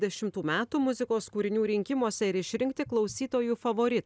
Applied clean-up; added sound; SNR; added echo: none; none; none; none.